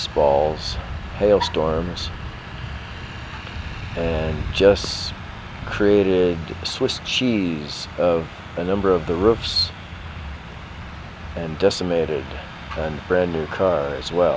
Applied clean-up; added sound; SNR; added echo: none; none; none; none.